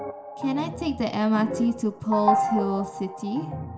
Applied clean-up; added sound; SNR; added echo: none; Organ; 3 dB; reverberation time 0.4 s.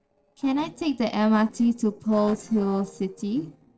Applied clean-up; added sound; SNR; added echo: neural separator model SepFormer DNS4.